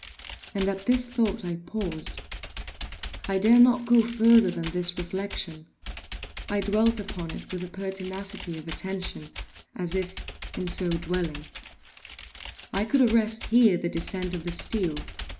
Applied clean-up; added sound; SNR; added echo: none; Computer keyboard; 12 dB; none.